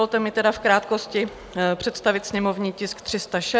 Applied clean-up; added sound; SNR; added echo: none; none; none; none.